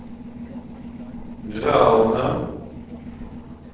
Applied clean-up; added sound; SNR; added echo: neural separator model SepFormer DNS4.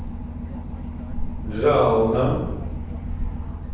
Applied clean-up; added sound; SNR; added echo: none; Engine / Boat, Water vehicle; 4 dB; reverberation time 1.1 s.